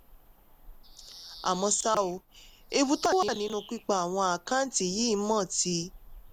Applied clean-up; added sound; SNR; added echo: none; Bird vocalization, bird call, bird song; 20 dB; none.